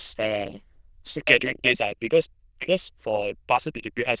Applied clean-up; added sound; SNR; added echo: neural diffusion model UNIVERSE++.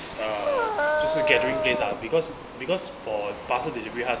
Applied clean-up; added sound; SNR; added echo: none; Dog; -3 dB; none.